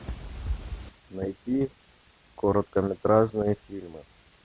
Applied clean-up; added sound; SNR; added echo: none; none; none; none.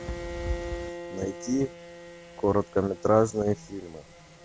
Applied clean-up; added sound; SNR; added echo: none; Bowed string instrument; 12 dB; none.